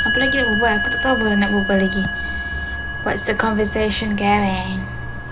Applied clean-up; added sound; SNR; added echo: none; Chime; 4 dB; none.